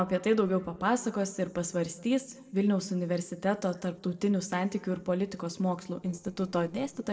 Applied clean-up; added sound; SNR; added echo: neural separator model SepFormer DNS4.